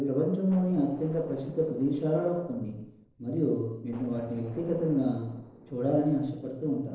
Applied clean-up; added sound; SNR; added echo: neural separator model SepFormer DNS4.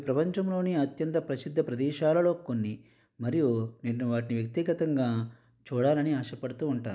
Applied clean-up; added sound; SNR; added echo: none; none; none; none.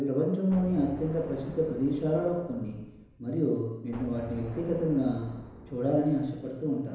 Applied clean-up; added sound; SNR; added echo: none; Explosion; 16 dB; reverberation time 1.0 s.